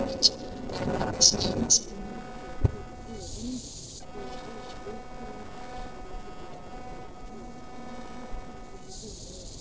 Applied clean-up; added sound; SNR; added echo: neural separator model SepFormer DNS4.